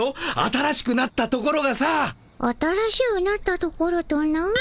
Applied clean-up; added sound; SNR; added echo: none; none; none; none.